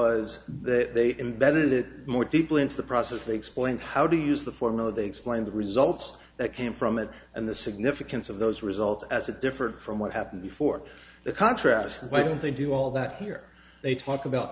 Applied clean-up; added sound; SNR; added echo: none; none; none; none.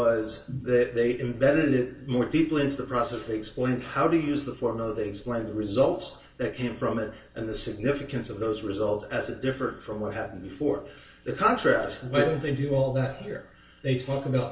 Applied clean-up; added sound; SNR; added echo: none; none; none; reverberation time 0.3 s.